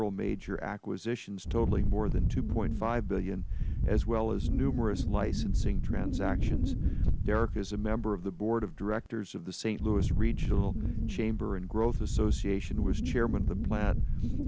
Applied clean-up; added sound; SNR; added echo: none; Wind; -3 dB; none.